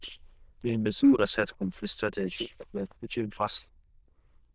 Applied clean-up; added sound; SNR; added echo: neural diffusion model UNIVERSE++.